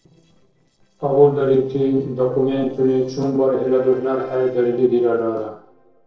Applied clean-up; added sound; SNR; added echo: neural separator model SepFormer DNS4.